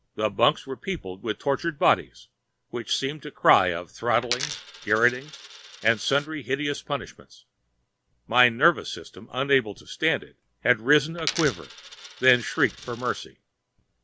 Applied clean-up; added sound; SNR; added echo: none; Coin (dropping); 11 dB; none.